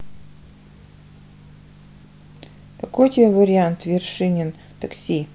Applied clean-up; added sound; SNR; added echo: none; none; none; none.